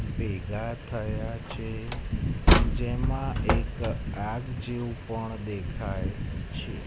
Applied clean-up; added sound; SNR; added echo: none; Slam; -3 dB; none.